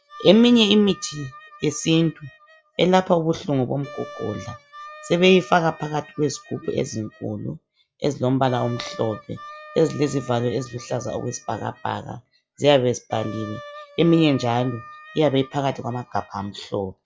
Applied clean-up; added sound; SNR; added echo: classical method log-MMSE.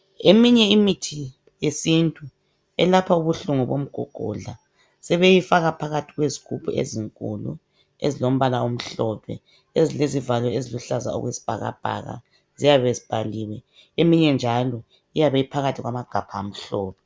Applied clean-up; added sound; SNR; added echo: none; none; none; none.